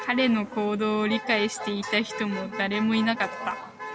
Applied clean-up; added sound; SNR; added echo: none; Motor vehicle (road); 12 dB; none.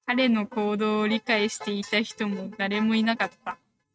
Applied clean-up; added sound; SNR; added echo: neural mask model RNNoise.